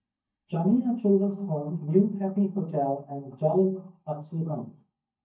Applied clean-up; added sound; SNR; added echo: neural mask model DeepFilterNet 3.